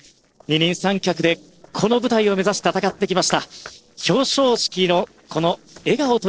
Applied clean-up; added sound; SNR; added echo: neural separator model SepFormer DNS4.